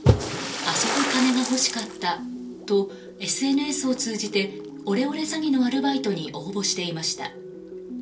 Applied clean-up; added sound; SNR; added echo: none; Splash, splatter; 5 dB; reverberation time 0.3 s.